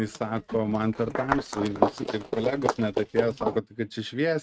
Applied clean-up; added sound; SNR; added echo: neural mask model RNNoise.